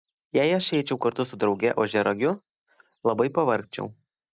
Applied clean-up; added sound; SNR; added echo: neural mask model DeepFilterNet 3.